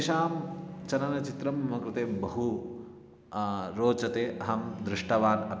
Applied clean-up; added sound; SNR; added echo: none; Bowed string instrument; 15 dB; none.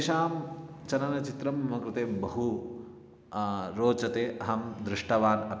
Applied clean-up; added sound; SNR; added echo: none; none; none; none.